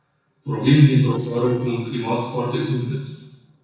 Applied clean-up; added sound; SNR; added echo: neural separator model SepFormer DNS4.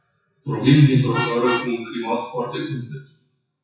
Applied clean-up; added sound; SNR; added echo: classical method WPE with log-MMSE.